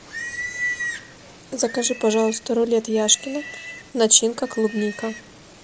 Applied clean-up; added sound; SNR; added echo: none; Livestock, farm animals, working animals; 11 dB; none.